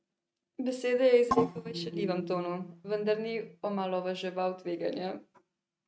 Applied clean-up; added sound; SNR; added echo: neural mask model RNNoise.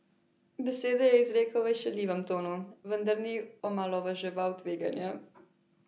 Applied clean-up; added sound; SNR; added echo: none; none; none; none.